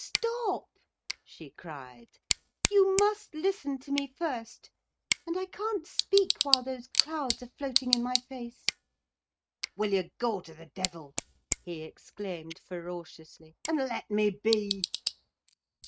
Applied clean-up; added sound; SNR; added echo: neural mask model RNNoise.